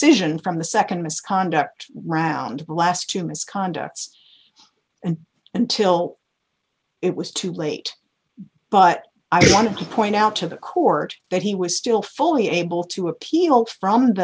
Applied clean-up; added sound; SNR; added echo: none; none; none; none.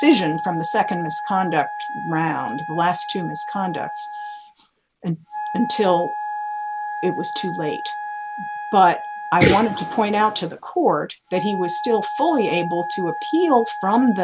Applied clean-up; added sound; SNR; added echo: none; Wind instrument, woodwind instrument; 8 dB; none.